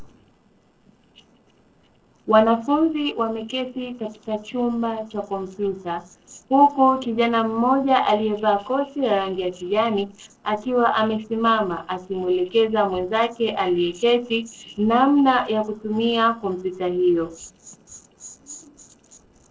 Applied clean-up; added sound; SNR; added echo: neural separator model SepFormer DNS4.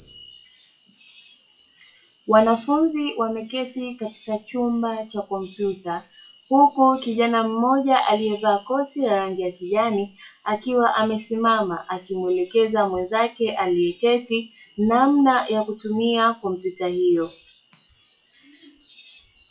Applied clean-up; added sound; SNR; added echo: classical method WPE with log-MMSE.